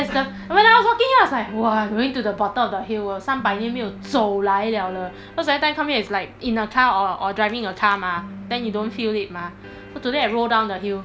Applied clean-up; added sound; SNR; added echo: none; Electric guitar; 18 dB; none.